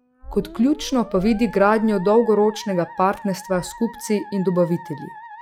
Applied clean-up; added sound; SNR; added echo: classical method log-MMSE.